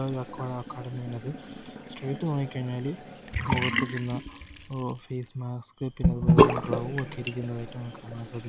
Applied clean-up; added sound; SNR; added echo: none; Bathtub (filling or washing) / Sink (filling or washing); -4 dB; none.